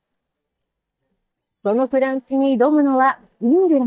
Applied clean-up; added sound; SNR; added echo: neural mask model DeepFilterNet 3.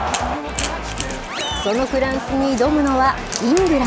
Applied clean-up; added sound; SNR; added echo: none; Animal + Crack / Crackle; 13 dB; none.